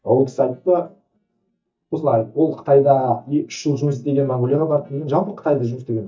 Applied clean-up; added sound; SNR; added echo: neural mask model DeepFilterNet 3.